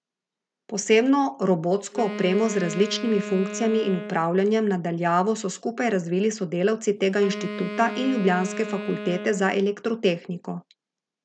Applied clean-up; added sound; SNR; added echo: none; Wind instrument, woodwind instrument; 10 dB; none.